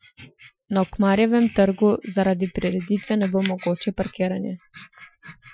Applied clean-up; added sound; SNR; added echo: classical method Wiener filter.